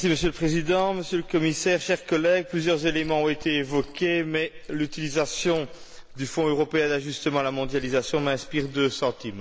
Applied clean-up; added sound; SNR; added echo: none; Liquid; 16 dB; none.